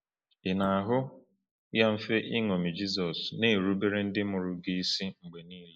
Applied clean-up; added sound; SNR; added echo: neural mask model Resemble Enhance denoiser.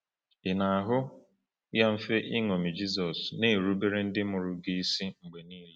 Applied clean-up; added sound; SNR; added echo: none; none; none; none.